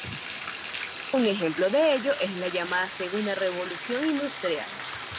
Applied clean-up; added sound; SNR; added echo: none; Bathtub (filling or washing); 9 dB; none.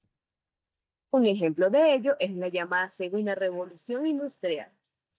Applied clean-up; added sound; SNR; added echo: neural mask model DeepFilterNet 3.